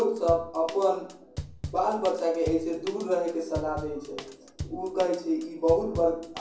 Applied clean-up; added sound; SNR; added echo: none; Drum / Drum kit; 13 dB; reverberation time 0.6 s.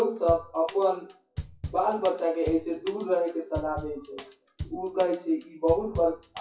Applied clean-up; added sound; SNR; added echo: classical method WPE with log-MMSE.